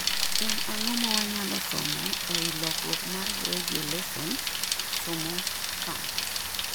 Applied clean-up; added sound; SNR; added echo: none; Rain + Bicycle; -5 dB; none.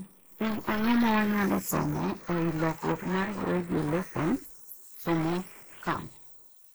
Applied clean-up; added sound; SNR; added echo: neural mask model Resemble Enhance denoiser.